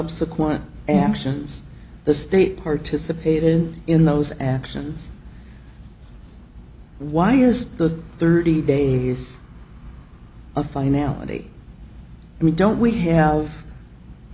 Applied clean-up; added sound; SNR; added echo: none; none; none; none.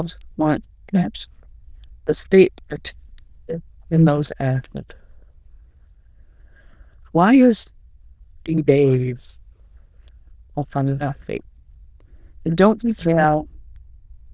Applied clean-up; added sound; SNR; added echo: neural diffusion model UNIVERSE++.